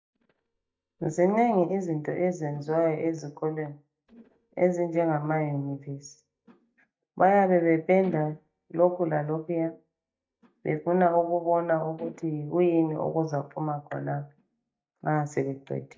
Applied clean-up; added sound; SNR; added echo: neural mask model DeepFilterNet 3.